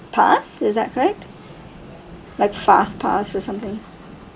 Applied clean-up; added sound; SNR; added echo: none; Rain / Thunderstorm; 20 dB; none.